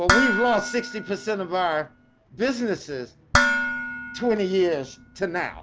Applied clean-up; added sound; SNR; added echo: none; Dishes, pots, and pans; 0 dB; none.